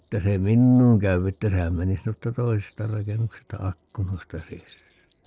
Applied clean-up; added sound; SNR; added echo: neural separator model SepFormer DNS4.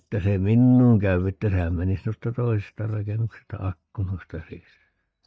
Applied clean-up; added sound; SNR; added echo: neural mask model DeepFilterNet 3.